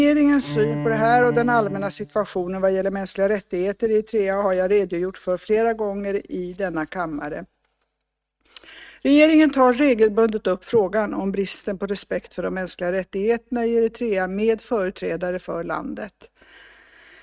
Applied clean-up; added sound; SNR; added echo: neural mask model RNNoise.